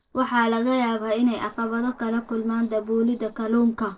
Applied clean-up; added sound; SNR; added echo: neural separator model SepFormer DNS4.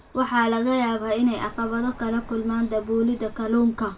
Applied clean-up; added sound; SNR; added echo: none; Car passing by; 19 dB; reverberation time 0.2 s.